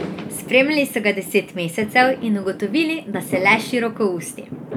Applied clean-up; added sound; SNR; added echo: none; Fireworks; 12 dB; none.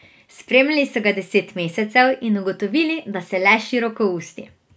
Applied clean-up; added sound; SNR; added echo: none; none; none; none.